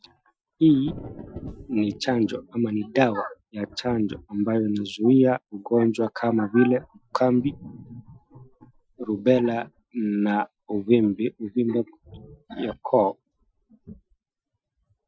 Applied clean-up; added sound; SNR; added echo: classical method Wiener filter.